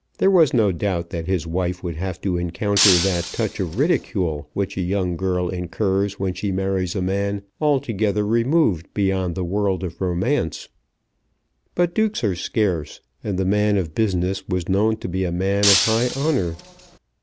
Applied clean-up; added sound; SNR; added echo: none; Shatter; 3 dB; none.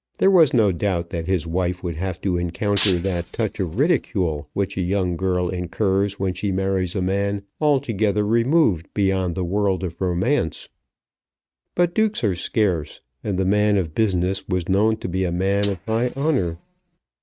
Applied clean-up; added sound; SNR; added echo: neural mask model RNNoise.